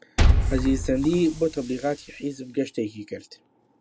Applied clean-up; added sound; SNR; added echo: none; Liquid; -1 dB; none.